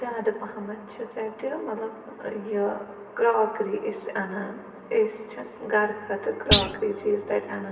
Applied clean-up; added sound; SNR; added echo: none; Thump, thud; -4 dB; reverberation time 2.3 s.